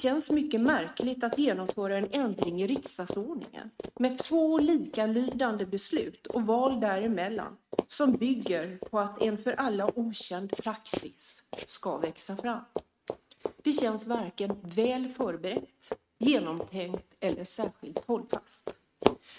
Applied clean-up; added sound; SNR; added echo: neural mask model RNNoise.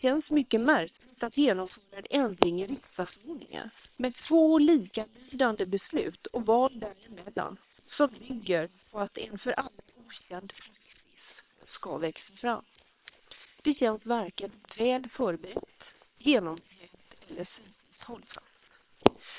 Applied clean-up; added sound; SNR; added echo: neural separator model SepFormer WHAM!.